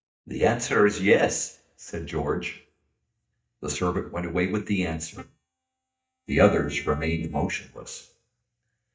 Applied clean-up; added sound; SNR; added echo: neural mask model DeepFilterNet 3.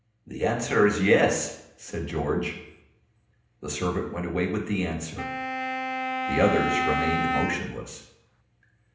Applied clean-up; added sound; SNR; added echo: none; Wind instrument, woodwind instrument; 2 dB; reverberation time 0.8 s.